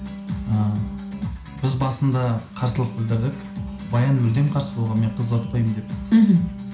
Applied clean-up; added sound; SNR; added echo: none; Wind instrument, woodwind instrument; 13 dB; reverberation time 0.5 s.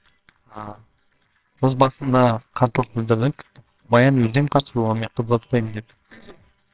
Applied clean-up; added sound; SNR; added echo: neural separator model SepFormer WHAMR!.